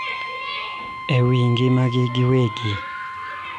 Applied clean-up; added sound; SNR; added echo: none; Brass instrument; 11 dB; none.